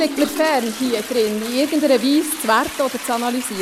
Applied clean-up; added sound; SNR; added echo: none; Toilet flush; 12 dB; none.